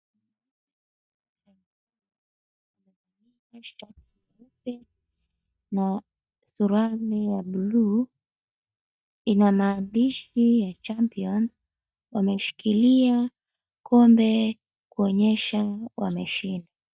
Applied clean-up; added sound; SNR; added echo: neural mask model DeepFilterNet 3.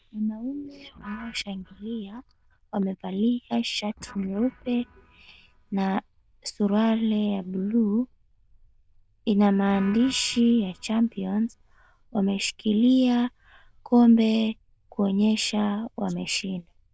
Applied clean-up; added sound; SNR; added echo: neural diffusion model UNIVERSE++.